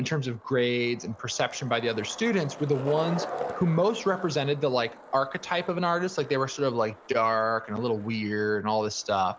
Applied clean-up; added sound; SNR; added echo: none; Skateboard; 15 dB; none.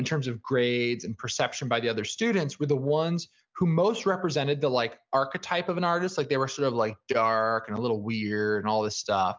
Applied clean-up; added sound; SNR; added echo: none; none; none; none.